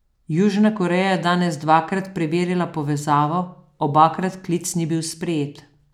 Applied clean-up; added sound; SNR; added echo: none; none; none; none.